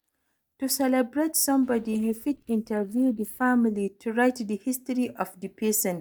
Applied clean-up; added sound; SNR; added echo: neural mask model DeepFilterNet 3.